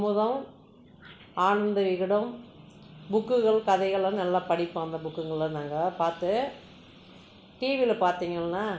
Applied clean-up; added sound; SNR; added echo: none; none; none; none.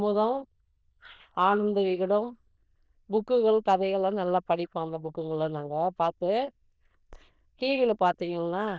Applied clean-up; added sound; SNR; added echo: neural diffusion model UNIVERSE++.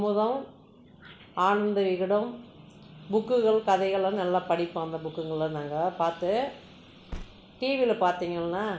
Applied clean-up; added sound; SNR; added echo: none; Car; 16 dB; none.